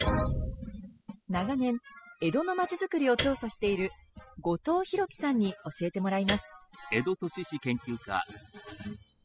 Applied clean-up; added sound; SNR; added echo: classical method spectral subtraction.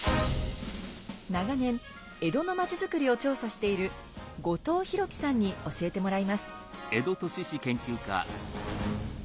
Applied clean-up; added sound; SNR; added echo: none; none; none; none.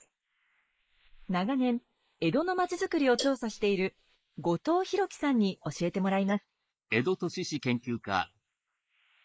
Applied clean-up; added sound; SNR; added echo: neural mask model Resemble Enhance denoiser.